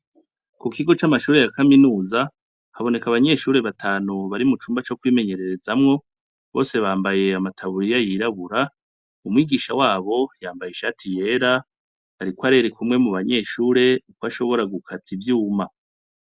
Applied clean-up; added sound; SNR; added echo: none; none; none; none.